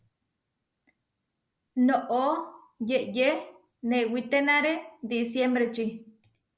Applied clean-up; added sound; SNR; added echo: none; none; none; none.